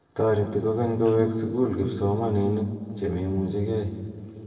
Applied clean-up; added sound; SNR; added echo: neural separator model SepFormer DNS4.